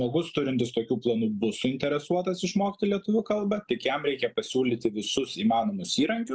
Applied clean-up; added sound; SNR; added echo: none; none; none; none.